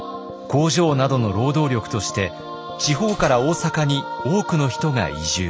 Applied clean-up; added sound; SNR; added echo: none; Slam; 17 dB; none.